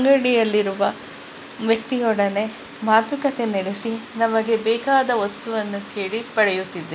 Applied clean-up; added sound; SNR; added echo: none; none; none; none.